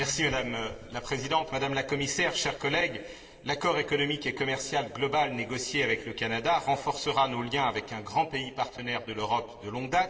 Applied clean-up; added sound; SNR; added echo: none; none; none; reverberation time 2.5 s.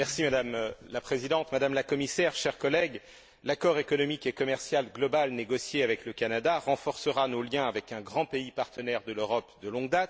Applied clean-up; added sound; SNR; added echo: none; none; none; none.